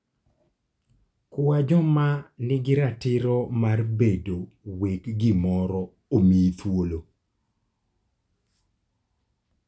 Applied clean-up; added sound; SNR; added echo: none; none; none; none.